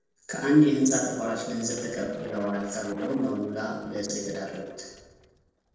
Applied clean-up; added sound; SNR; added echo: neural separator model SepFormer DNS4.